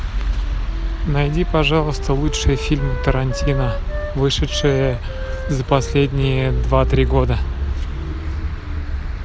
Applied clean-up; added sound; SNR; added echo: none; Wind instrument, woodwind instrument; 16 dB; none.